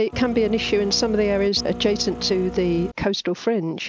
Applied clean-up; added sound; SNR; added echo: none; Printer; 11 dB; none.